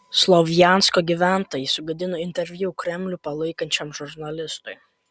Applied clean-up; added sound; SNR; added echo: none; none; none; none.